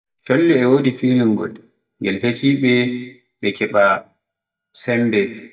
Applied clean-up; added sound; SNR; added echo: neural mask model DeepFilterNet 3.